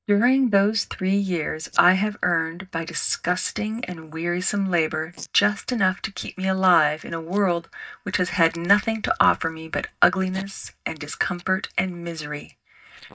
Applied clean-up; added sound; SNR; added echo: neural mask model DeepFilterNet 3.